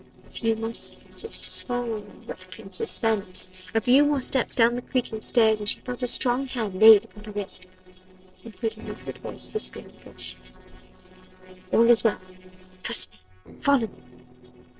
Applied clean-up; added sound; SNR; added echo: neural separator model SepFormer DNS4.